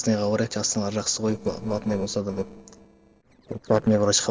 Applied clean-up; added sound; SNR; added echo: neural separator model SepFormer DNS4.